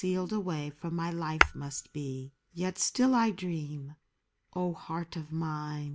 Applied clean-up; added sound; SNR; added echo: none; Tap / Hammer; 2 dB; none.